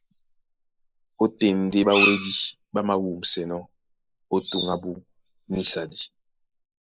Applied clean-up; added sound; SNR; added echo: neural mask model Resemble Enhance denoiser.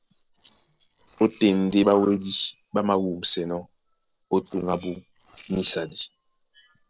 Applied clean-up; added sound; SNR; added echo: neural separator model SepFormer DNS4.